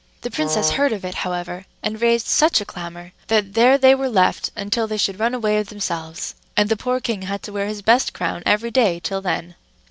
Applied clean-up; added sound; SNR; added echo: none; Brass instrument; 8 dB; none.